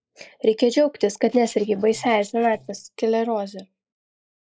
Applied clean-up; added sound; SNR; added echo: neural mask model Resemble Enhance denoiser.